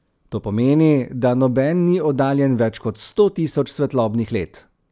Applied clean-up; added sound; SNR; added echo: none; none; none; none.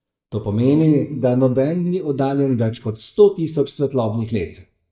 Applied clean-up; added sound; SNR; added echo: neural mask model DeepFilterNet 3.